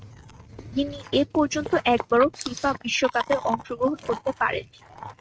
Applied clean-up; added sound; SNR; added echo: neural mask model RNNoise.